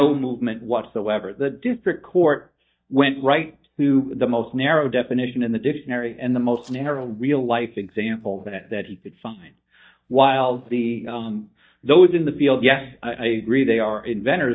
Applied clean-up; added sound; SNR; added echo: neural mask model DeepFilterNet 3.